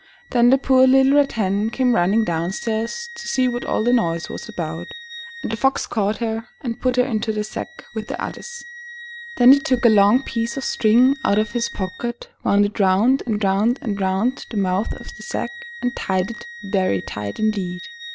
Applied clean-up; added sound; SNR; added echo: none; Wind instrument, woodwind instrument; 18 dB; none.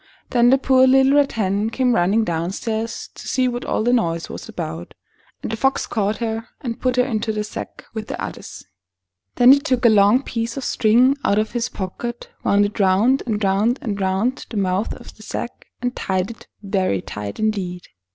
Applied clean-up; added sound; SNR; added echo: none; none; none; none.